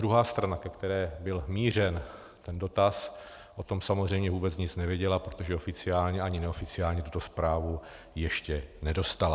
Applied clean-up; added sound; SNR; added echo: none; none; none; none.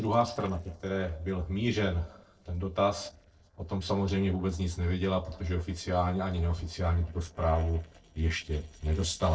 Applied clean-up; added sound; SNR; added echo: neural separator model SepFormer DNS4.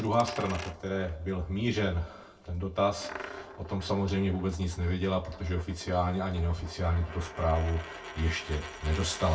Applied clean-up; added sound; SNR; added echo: none; Coin (dropping); 15 dB; reverberation time 0.2 s.